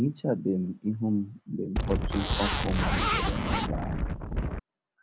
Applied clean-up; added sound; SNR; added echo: none; Zipper (clothing) + Wind; -3 dB; none.